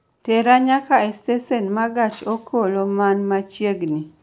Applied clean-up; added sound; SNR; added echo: none; none; none; none.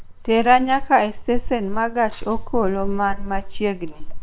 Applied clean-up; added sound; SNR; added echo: neural separator model SepFormer WHAM!.